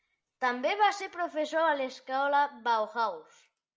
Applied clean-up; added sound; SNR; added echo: none; none; none; none.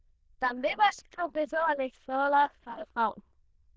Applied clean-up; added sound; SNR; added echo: neural diffusion model UNIVERSE++.